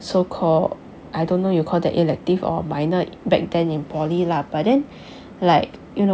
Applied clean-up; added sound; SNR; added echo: none; none; none; none.